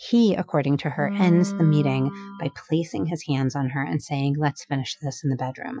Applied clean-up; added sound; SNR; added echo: classical method Wiener filter.